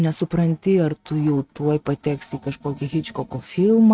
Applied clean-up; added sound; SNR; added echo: neural mask model RNNoise.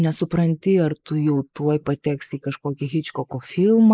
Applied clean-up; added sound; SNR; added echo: neural mask model Resemble Enhance denoiser.